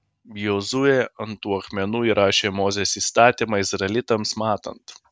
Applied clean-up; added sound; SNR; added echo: none; none; none; none.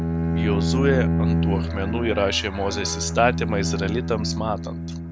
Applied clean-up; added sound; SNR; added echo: none; Bowed string instrument; -2 dB; none.